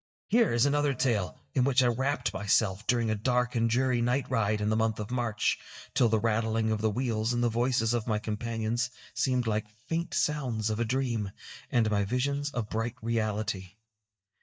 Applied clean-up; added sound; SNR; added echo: neural mask model DeepFilterNet 3.